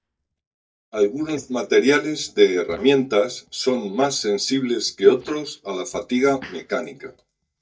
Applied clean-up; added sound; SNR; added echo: neural mask model DeepFilterNet 3.